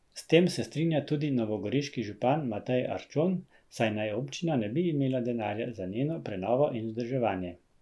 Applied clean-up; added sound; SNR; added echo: none; none; none; none.